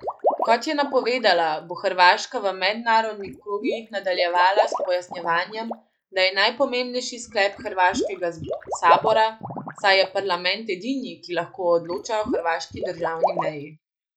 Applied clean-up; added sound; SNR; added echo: neural mask model Resemble Enhance denoiser.